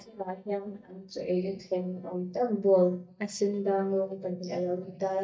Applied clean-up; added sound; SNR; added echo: neural mask model DeepFilterNet 3.